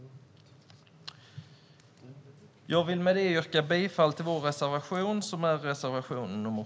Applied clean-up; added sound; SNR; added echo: none; none; none; none.